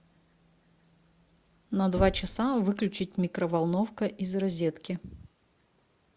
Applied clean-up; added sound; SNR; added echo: none; Knock; 13 dB; none.